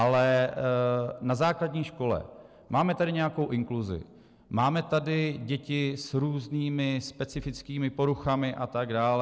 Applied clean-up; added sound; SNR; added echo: none; none; none; none.